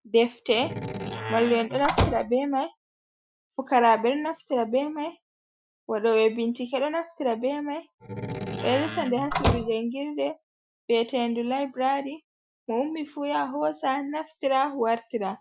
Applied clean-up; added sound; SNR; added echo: classical method Wiener filter.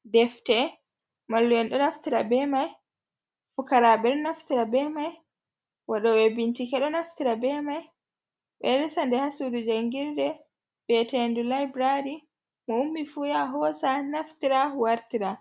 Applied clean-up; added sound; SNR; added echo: none; none; none; none.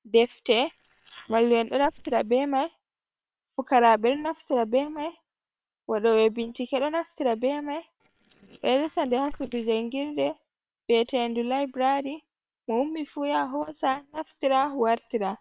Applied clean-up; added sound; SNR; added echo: neural separator model SepFormer WHAM!.